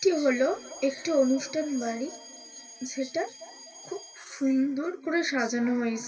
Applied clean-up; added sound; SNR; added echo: none; Alarm; 20 dB; reverberation time 2.3 s.